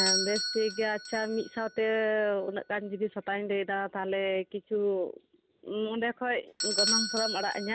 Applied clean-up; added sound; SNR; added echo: none; Bell / Doorbell; 5 dB; none.